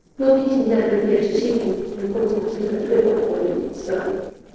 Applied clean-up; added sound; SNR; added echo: neural separator model SepFormer DNS4.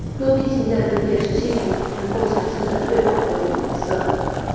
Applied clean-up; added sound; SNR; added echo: none; Boiling; 3 dB; reverberation time 2.2 s.